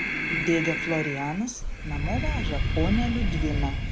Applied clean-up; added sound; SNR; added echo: none; Breathing; -2 dB; none.